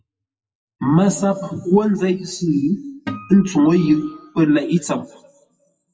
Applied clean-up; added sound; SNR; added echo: classical method WPE with log-MMSE.